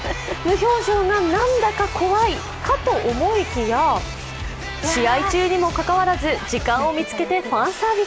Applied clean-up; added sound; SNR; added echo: none; none; none; none.